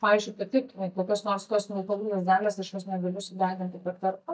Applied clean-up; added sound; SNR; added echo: neural mask model DeepFilterNet 3.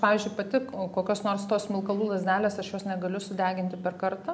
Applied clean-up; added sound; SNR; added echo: none; none; none; none.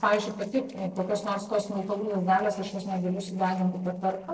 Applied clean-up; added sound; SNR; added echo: neural separator model SepFormer DNS4.